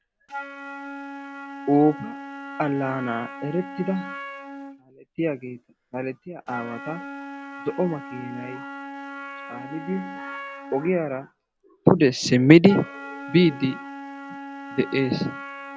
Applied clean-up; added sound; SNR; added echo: none; Wind instrument, woodwind instrument; 13 dB; none.